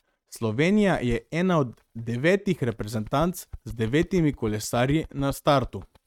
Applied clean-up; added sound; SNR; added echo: neural mask model RNNoise.